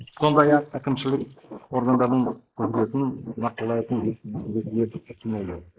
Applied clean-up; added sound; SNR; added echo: neural mask model Resemble Enhance denoiser.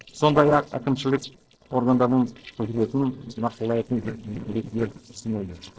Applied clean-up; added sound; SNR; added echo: neural separator model SepFormer DNS4.